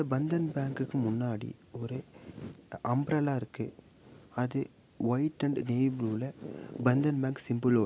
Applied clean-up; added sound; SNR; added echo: none; none; none; none.